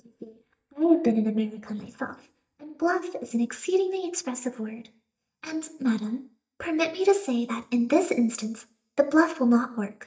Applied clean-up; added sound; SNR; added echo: neural mask model DeepFilterNet 3.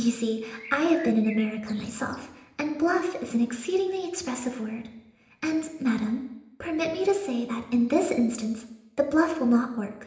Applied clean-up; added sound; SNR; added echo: none; Bird; 17 dB; reverberation time 0.8 s.